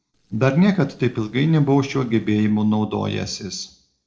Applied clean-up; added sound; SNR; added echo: neural separator model SepFormer DNS4.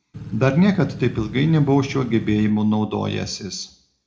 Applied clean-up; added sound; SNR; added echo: none; Engine / Truck / Car; 13 dB; reverberation time 0.4 s.